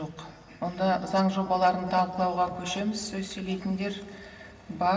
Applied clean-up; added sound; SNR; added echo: none; none; none; reverberation time 2.5 s.